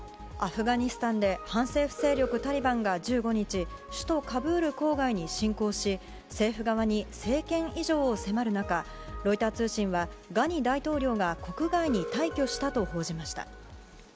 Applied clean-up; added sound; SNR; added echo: none; Alarm; 12 dB; none.